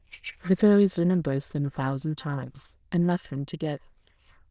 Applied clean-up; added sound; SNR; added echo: neural diffusion model UNIVERSE++.